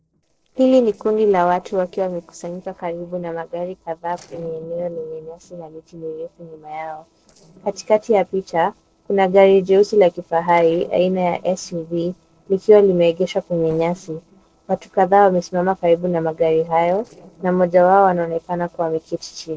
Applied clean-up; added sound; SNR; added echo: neural separator model SepFormer DNS4.